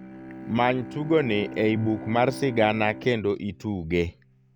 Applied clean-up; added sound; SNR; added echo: none; Bowed string instrument; 13 dB; none.